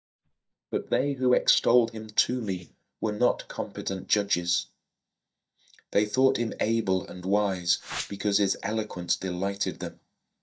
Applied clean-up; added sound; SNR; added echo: neural mask model DeepFilterNet 3.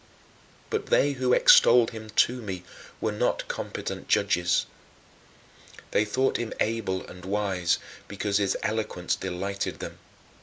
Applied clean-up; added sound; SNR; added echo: none; none; none; none.